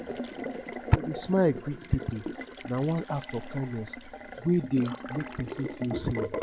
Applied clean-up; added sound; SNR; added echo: none; Water tap, faucet; 8 dB; none.